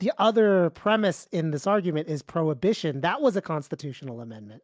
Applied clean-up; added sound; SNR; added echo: none; none; none; none.